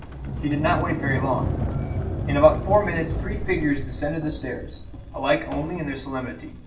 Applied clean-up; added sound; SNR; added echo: none; Sliding door; 4 dB; reverberation time 0.3 s.